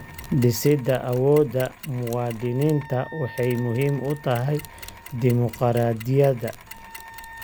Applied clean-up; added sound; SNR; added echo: none; Wind instrument, woodwind instrument + Mechanisms; 18 dB; none.